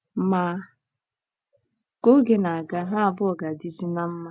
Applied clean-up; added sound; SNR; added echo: none; none; none; none.